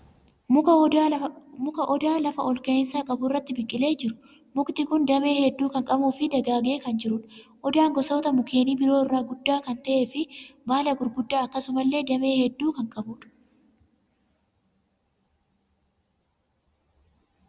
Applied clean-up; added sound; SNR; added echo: none; none; none; none.